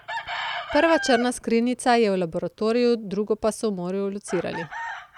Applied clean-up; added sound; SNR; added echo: none; Chicken, rooster; 12 dB; none.